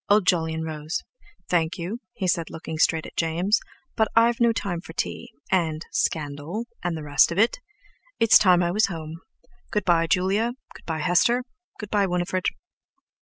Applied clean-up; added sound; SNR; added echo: none; none; none; none.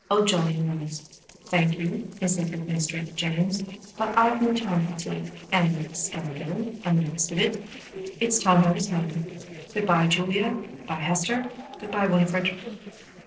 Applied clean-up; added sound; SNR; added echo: neural separator model SepFormer DNS4.